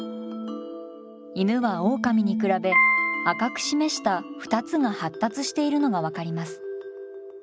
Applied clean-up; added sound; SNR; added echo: none; Piano; 0 dB; none.